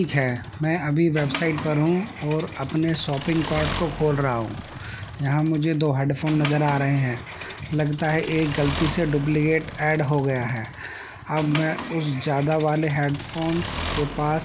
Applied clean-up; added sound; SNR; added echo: none; Accelerating, revving, vroom / Mechanisms; 11 dB; none.